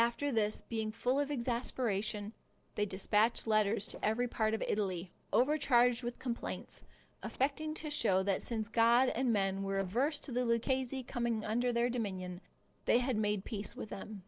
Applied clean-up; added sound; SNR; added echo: neural separator model SepFormer DNS4.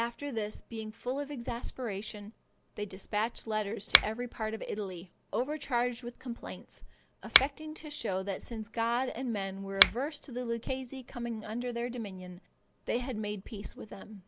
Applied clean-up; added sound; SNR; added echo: none; Finger snapping; -2 dB; none.